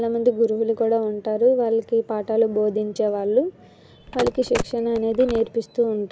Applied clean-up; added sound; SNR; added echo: none; Telephone; 10 dB; none.